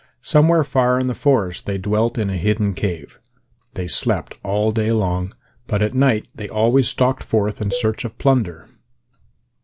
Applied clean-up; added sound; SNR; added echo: none; Cowbell; 15 dB; none.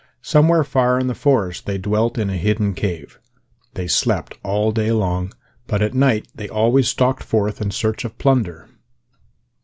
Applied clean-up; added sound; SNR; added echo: none; none; none; none.